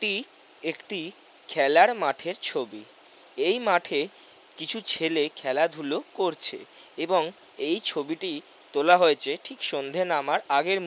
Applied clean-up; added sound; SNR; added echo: none; none; none; none.